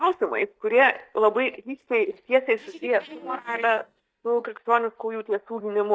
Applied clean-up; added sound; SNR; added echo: neural mask model DeepFilterNet 3.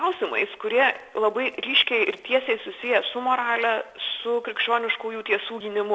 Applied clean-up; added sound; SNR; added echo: none; none; none; none.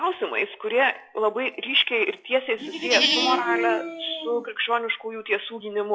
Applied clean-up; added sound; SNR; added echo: classical method log-MMSE.